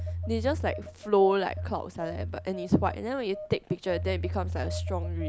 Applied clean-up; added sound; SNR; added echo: none; Telephone; 5 dB; none.